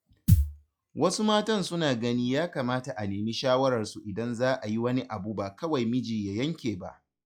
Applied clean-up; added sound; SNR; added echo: classical method log-MMSE.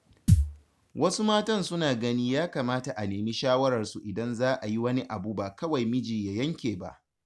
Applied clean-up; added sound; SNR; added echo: none; Thump, thud; -3 dB; none.